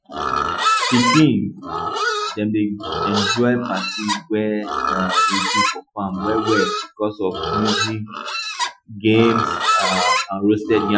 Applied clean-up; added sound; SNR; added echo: classical method Wiener filter.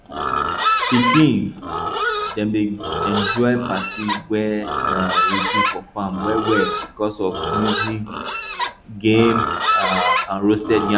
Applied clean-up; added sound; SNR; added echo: none; Livestock, farm animals, working animals; 1 dB; none.